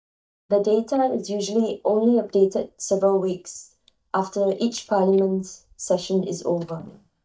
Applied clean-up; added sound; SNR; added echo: neural mask model DeepFilterNet 3.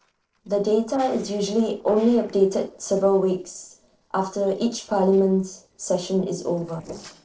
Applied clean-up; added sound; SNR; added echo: neural separator model SepFormer DNS4.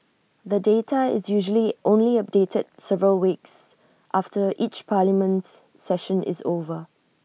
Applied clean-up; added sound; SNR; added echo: none; none; none; none.